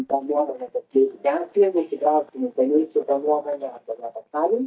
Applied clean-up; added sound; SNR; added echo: neural mask model DeepFilterNet 3.